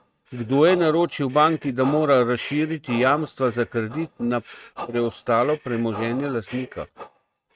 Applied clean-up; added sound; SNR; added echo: neural mask model RNNoise.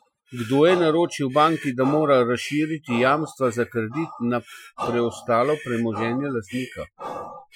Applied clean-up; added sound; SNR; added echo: classical method Wiener filter.